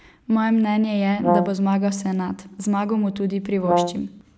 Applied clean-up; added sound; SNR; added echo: none; Brass instrument; 1 dB; none.